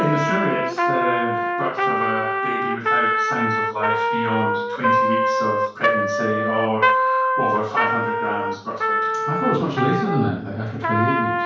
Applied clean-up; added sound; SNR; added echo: none; Trumpet; -4 dB; reverberation time 0.5 s.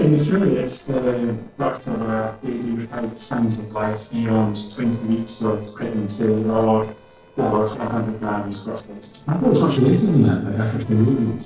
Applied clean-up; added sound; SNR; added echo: neural separator model SepFormer DNS4.